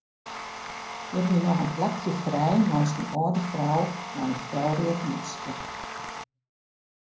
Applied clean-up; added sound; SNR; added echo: none; Tools; 9 dB; reverberation time 0.5 s.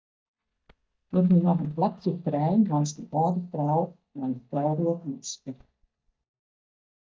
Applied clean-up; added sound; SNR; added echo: neural mask model DeepFilterNet 3.